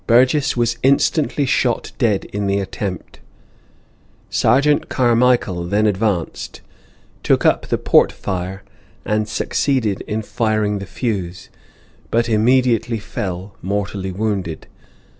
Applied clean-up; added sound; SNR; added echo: none; none; none; none.